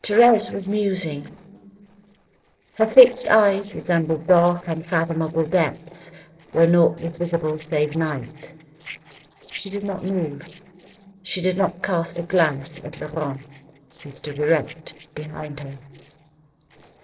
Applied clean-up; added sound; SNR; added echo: neural separator model SepFormer DNS4.